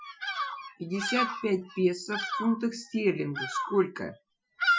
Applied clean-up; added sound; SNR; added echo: classical method Wiener filter.